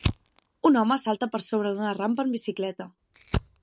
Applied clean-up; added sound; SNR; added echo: none; Fire; 9 dB; none.